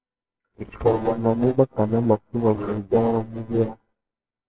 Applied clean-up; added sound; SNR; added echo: neural separator model SepFormer WHAMR!.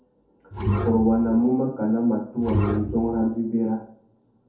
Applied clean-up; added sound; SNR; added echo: none; Bowed string instrument; 3 dB; reverberation time 0.5 s.